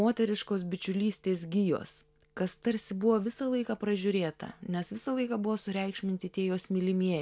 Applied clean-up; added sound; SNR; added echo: none; none; none; none.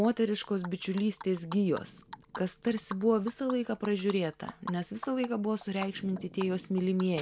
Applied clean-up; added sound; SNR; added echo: none; Animal; 16 dB; none.